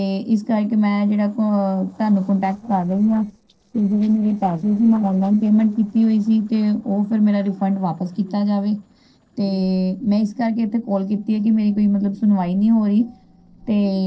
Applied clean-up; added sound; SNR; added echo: neural separator model SepFormer DNS4.